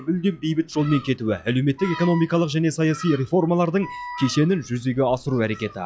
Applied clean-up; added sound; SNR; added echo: classical method log-MMSE.